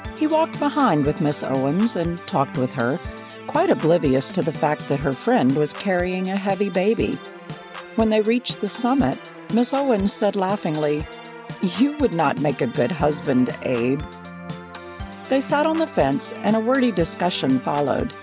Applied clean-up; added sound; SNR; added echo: none; Organ; 13 dB; none.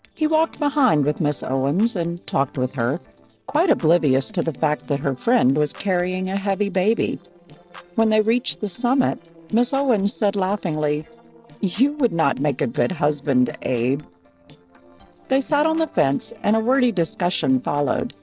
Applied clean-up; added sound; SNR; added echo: neural separator model SepFormer DNS4.